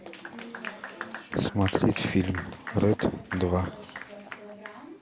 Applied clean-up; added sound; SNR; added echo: none; Applause / Clapping; 12 dB; none.